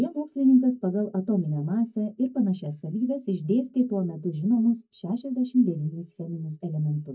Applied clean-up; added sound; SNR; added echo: neural mask model DeepFilterNet 3.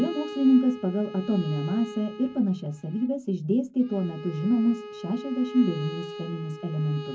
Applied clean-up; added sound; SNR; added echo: none; Bowed string instrument; 13 dB; reverberation time 0.3 s.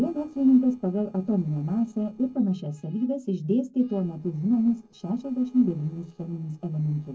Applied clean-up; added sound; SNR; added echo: neural separator model SepFormer DNS4.